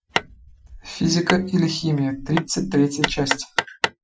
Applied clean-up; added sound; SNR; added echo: classical method Wiener filter.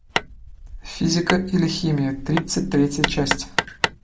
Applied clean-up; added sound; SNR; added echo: none; Hammer; 5 dB; none.